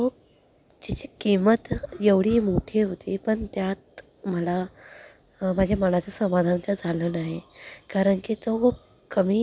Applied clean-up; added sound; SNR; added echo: none; none; none; none.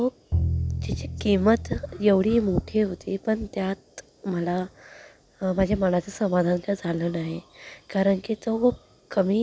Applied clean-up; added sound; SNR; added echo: none; Bowed string instrument; 5 dB; none.